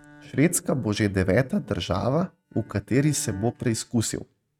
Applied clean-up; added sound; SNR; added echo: neural mask model RNNoise.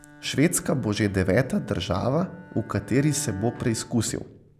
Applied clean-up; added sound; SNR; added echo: none; Bowed string instrument; 20 dB; none.